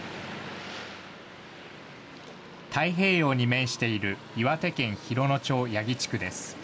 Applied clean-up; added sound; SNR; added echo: none; none; none; none.